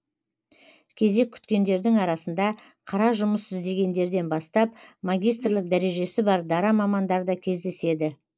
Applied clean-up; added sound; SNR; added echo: neural mask model Resemble Enhance denoiser.